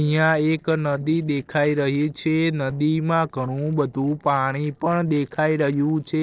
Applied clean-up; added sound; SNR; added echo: neural separator model SepFormer DNS4.